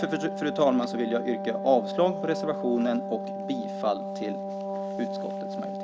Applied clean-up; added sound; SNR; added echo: none; Wind instrument, woodwind instrument; 4 dB; none.